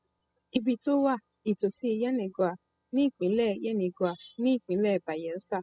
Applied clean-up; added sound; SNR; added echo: classical method spectral subtraction.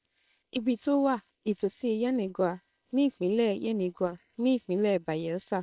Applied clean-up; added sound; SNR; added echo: neural separator model SepFormer WHAM!.